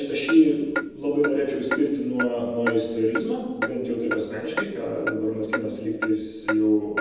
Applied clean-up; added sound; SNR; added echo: none; Clock; 8 dB; reverberation time 1.1 s.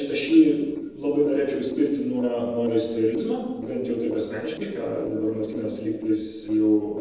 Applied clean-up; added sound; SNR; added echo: neural separator model SepFormer DNS4.